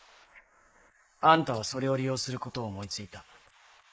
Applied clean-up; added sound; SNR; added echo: neural mask model Resemble Enhance denoiser.